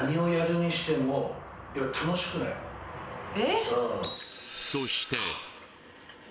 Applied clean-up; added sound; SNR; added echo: none; none; none; none.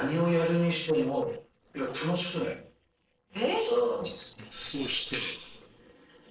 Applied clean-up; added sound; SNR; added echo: neural separator model SepFormer DNS4.